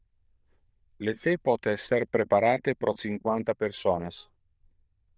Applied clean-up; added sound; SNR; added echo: neural diffusion model UNIVERSE++.